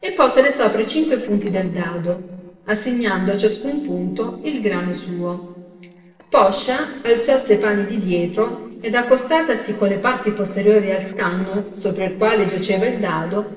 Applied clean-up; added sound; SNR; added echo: neural separator model SepFormer DNS4.